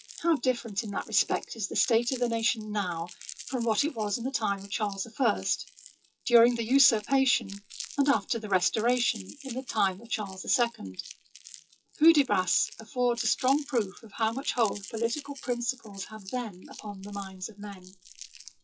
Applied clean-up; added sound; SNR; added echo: classical method WPE with log-MMSE.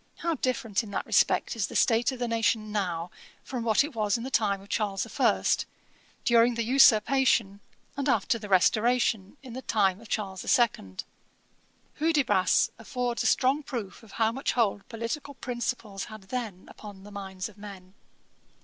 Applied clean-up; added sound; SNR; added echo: none; none; none; none.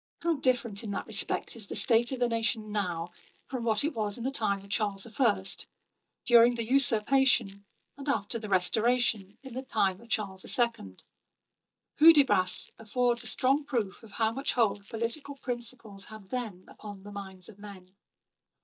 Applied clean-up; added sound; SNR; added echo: neural mask model DeepFilterNet 3.